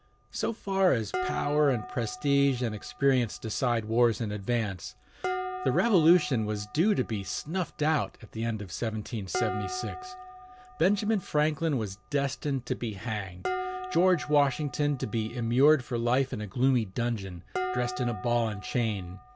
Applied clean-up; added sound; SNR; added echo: none; Dishes, pots, and pans; 12 dB; none.